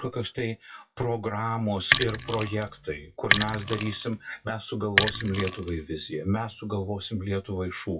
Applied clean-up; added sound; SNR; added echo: classical method WPE with log-MMSE.